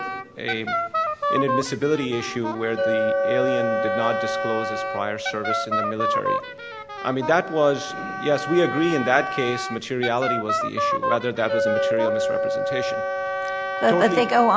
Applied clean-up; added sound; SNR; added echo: none; Wind instrument, woodwind instrument + Chink, clink; 1 dB; none.